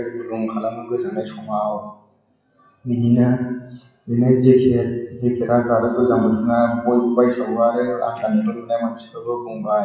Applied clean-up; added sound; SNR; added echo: classical method WPE with log-MMSE.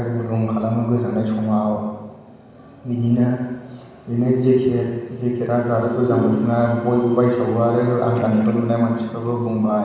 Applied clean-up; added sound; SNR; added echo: none; Piano; 6 dB; reverberation time 1.3 s.